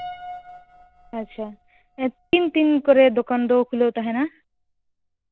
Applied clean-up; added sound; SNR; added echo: neural separator model SepFormer DNS4.